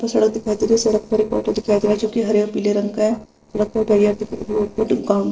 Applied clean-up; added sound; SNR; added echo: neural separator model SepFormer DNS4.